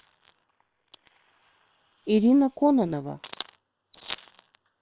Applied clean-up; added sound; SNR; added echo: neural separator model SepFormer WHAM!.